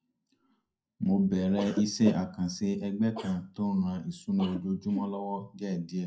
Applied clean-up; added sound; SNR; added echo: classical method WPE with log-MMSE.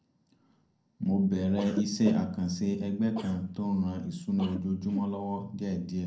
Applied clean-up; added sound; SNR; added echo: none; Cough; 15 dB; reverberation time 0.5 s.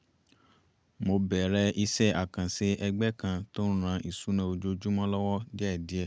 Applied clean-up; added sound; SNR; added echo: none; none; none; none.